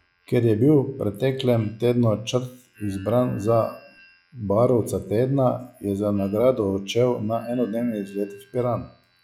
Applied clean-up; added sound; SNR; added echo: classical method log-MMSE.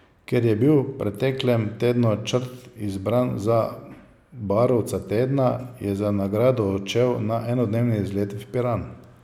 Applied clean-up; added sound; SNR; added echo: none; none; none; none.